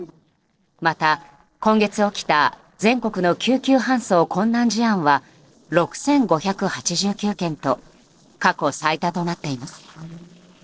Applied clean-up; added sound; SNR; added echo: neural separator model SepFormer DNS4.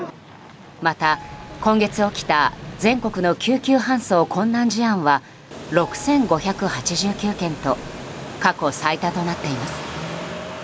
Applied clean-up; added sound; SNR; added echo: none; Keyboard (musical); 20 dB; none.